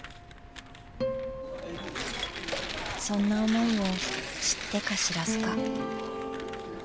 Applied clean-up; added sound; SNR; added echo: none; Tearing; 8 dB; none.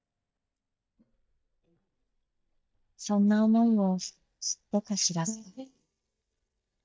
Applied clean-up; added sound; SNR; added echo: neural mask model DeepFilterNet 3.